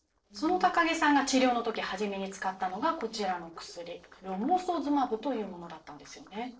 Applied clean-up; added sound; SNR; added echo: neural separator model SepFormer DNS4.